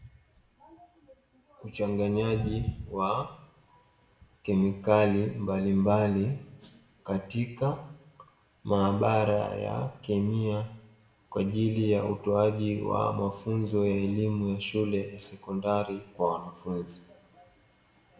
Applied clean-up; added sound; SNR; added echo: none; none; none; reverberation time 0.8 s.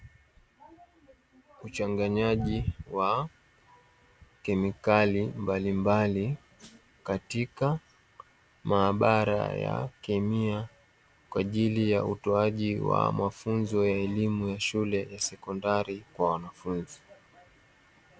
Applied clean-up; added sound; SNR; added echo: none; none; none; none.